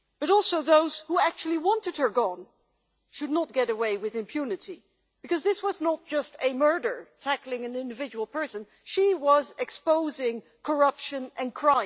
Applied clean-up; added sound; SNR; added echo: none; none; none; none.